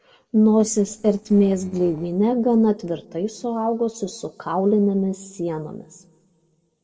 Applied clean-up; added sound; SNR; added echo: neural separator model SepFormer DNS4.